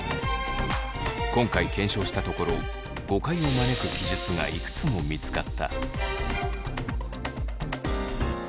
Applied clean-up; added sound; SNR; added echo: none; none; none; none.